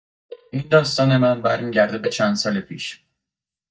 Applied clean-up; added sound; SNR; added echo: neural mask model DeepFilterNet 3.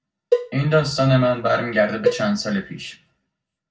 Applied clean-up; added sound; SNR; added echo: none; Cowbell; 5 dB; reverberation time 0.4 s.